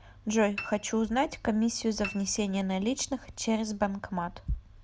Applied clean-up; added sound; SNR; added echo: none; Piano; 16 dB; none.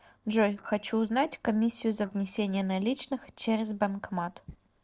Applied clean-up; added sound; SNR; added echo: neural separator model SepFormer DNS4.